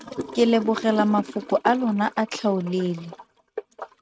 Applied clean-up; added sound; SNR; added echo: neural mask model RNNoise.